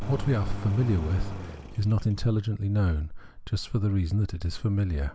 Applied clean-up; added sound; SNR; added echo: none; Engine; 11 dB; none.